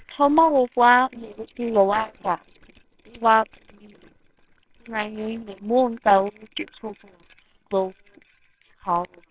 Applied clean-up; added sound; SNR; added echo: neural separator model SepFormer WHAMR!.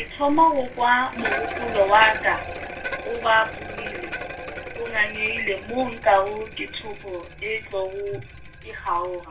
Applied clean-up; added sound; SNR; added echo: none; Bicycle; 10 dB; reverberation time 0.2 s.